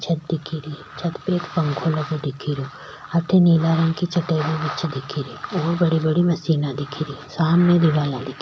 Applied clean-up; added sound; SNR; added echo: none; none; none; none.